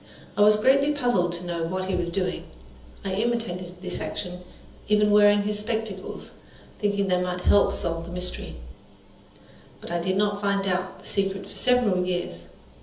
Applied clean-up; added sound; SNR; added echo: none; none; none; reverberation time 0.7 s.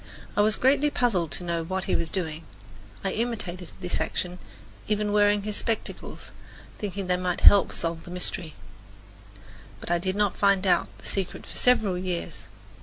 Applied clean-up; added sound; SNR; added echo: none; none; none; none.